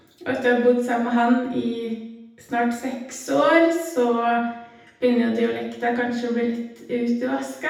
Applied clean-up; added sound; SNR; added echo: none; none; none; reverberation time 0.8 s.